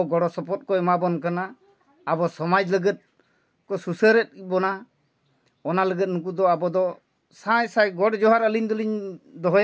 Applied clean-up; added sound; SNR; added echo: none; none; none; none.